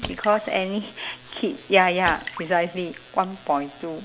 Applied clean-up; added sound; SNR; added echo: none; Drip / Splash, splatter; 16 dB; none.